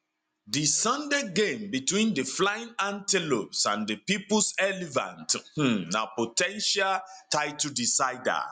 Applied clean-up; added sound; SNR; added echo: none; none; none; none.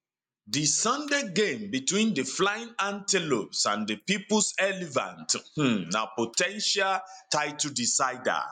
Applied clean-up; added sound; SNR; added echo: neural mask model Resemble Enhance denoiser.